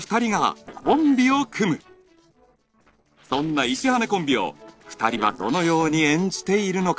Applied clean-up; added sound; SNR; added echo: neural separator model SepFormer DNS4.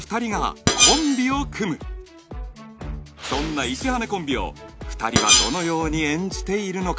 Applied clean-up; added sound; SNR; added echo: none; Screech; -3 dB; none.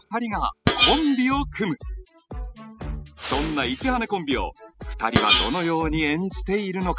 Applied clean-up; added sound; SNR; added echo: classical method spectral subtraction.